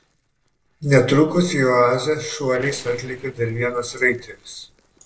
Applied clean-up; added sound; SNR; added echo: neural separator model SepFormer DNS4.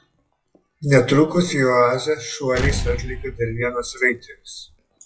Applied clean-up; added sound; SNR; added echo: classical method WPE with log-MMSE.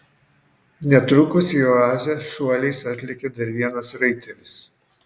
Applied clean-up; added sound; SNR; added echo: none; none; none; none.